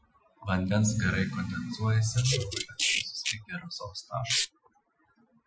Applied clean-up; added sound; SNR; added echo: classical method Wiener filter.